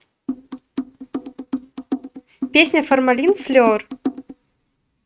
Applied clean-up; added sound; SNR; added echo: neural mask model RNNoise.